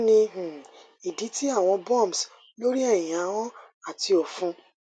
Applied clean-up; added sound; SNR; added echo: none; none; none; none.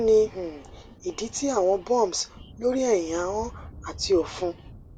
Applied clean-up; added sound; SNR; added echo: none; Thunder; 19 dB; none.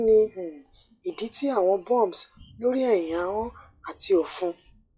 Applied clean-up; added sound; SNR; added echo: classical method log-MMSE.